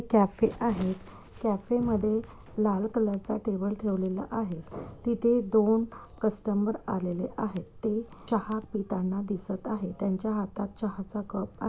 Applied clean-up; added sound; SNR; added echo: none; none; none; none.